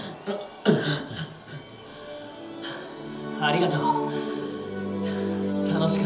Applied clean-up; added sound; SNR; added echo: none; none; none; reverberation time 1.2 s.